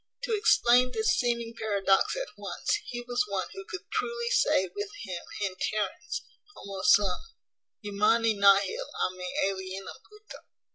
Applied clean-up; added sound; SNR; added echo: none; none; none; none.